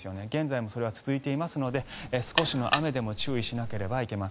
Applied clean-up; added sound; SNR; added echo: none; Alarm; 4 dB; none.